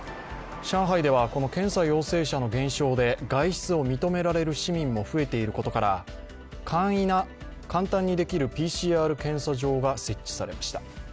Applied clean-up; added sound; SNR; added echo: none; none; none; none.